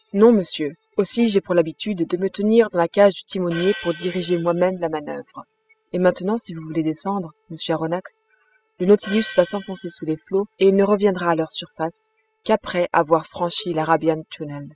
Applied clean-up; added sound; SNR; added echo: classical method spectral subtraction.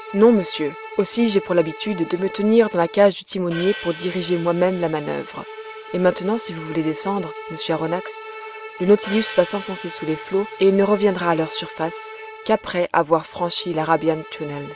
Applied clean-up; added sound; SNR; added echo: none; Bowed string instrument + Hi-hat; 14 dB; none.